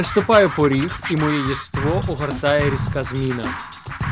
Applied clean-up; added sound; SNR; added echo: none; Scratching (performance technique); 6 dB; none.